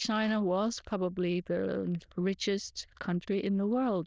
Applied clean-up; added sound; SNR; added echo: neural diffusion model UNIVERSE++.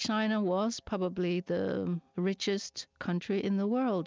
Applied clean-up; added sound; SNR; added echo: none; none; none; none.